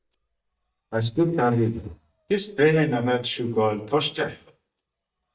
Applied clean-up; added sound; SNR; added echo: neural mask model DeepFilterNet 3.